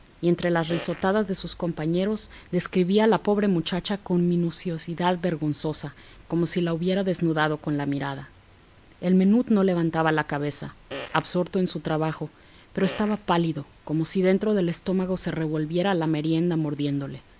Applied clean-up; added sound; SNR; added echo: none; Fart; 16 dB; none.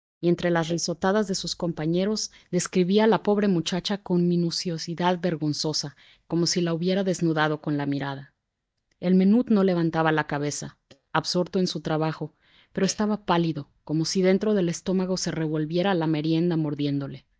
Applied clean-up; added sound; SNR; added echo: neural mask model DeepFilterNet 3.